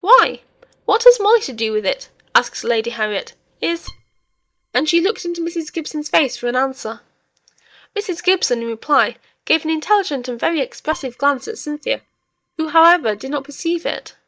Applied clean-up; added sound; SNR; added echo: neural mask model DeepFilterNet 3.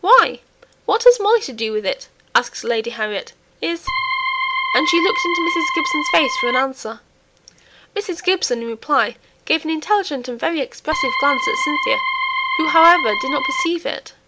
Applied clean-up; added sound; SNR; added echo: none; Organ; 0 dB; none.